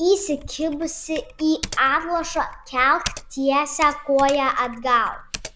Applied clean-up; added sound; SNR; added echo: none; Typing; 15 dB; none.